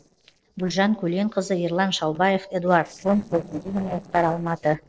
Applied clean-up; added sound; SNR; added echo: neural separator model SepFormer DNS4.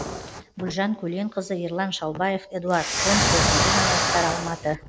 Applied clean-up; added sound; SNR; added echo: none; Explosion; -1 dB; none.